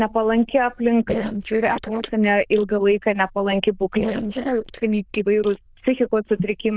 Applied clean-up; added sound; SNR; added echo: neural diffusion model UNIVERSE++.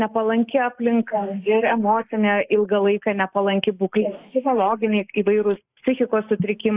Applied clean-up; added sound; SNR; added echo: neural mask model Resemble Enhance denoiser.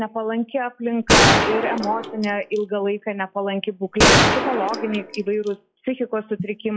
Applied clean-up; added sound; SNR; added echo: classical method log-MMSE.